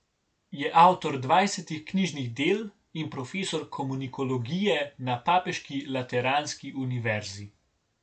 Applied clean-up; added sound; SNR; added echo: none; none; none; none.